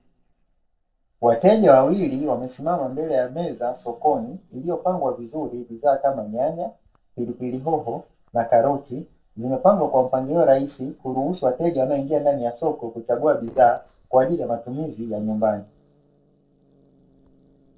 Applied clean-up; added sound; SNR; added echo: neural separator model SepFormer DNS4.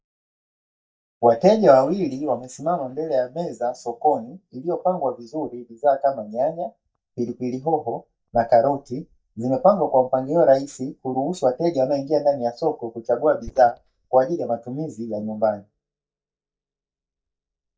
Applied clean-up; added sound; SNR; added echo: neural mask model DeepFilterNet 3.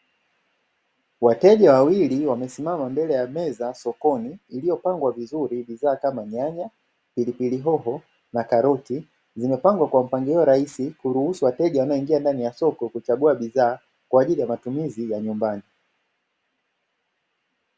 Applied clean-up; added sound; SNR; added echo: none; none; none; none.